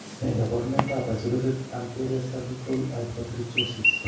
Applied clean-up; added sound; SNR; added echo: none; Chirp, tweet; 3 dB; reverberation time 0.6 s.